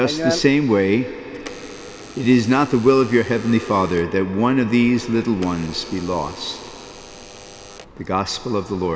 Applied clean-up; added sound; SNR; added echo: none; Alarm / Door; 15 dB; none.